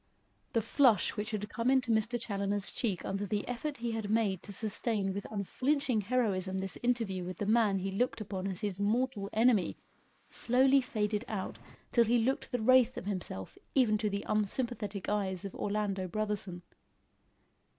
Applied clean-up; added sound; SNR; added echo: neural mask model Resemble Enhance denoiser.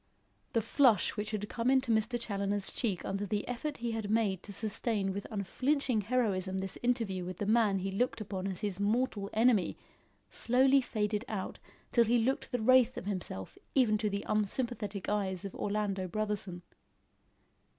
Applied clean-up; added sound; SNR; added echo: none; none; none; none.